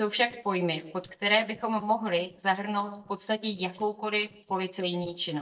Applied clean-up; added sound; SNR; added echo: neural mask model DeepFilterNet 3.